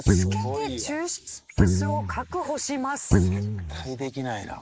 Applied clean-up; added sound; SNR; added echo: neural mask model Resemble Enhance denoiser.